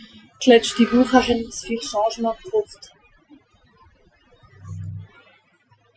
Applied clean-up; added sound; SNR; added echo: classical method Wiener filter.